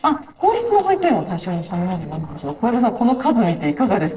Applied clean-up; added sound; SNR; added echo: neural separator model SepFormer DNS4.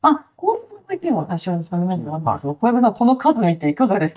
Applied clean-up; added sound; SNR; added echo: neural mask model DeepFilterNet 3.